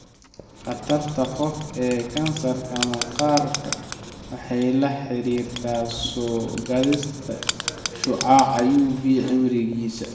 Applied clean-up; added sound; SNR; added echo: none; Writing; 10 dB; reverberation time 1.1 s.